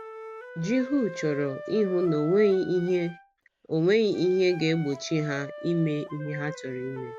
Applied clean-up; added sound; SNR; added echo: none; Wind instrument, woodwind instrument; 15 dB; none.